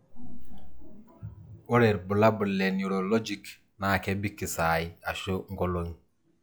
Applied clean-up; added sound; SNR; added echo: classical method log-MMSE.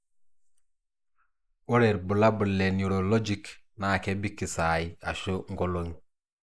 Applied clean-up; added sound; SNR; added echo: neural mask model Resemble Enhance denoiser.